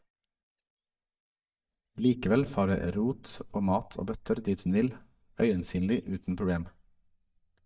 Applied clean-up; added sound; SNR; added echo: neural mask model DeepFilterNet 3.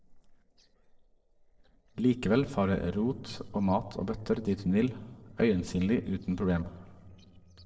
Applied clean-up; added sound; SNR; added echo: neural separator model SepFormer DNS4.